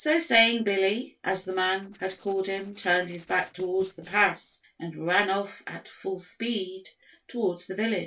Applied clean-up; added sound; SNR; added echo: neural separator model SepFormer DNS4.